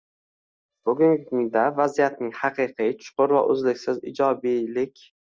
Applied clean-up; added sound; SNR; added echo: neural mask model DeepFilterNet 3.